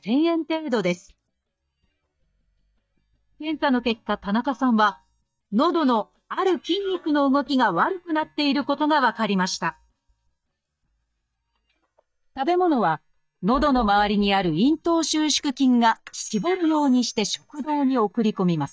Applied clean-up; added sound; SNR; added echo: neural mask model DeepFilterNet 3.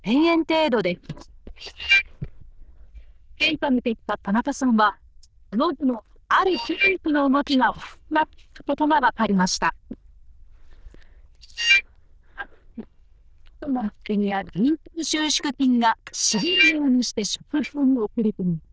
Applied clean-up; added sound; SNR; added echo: neural diffusion model UNIVERSE++.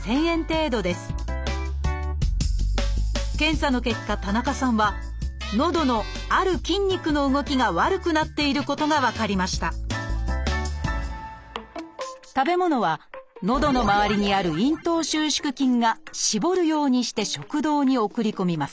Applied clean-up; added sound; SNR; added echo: none; none; none; none.